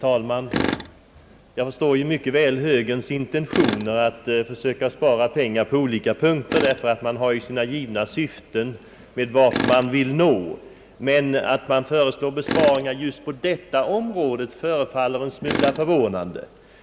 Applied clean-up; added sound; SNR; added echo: none; Tools; 10 dB; none.